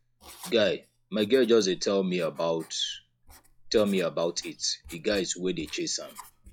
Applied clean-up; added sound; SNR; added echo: classical method log-MMSE.